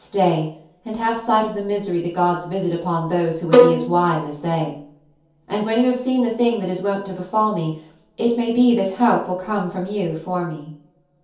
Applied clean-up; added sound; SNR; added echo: none; Bowed string instrument; -5 dB; reverberation time 0.6 s.